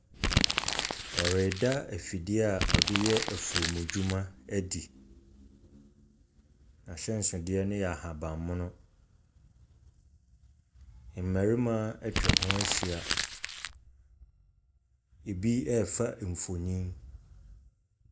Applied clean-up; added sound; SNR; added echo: none; Crumpling, crinkling; -2 dB; none.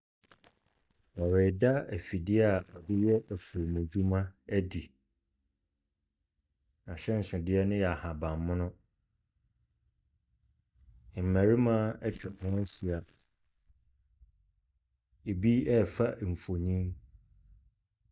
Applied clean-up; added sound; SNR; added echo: neural mask model DeepFilterNet 3.